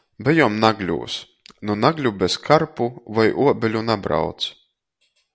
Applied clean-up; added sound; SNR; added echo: none; none; none; none.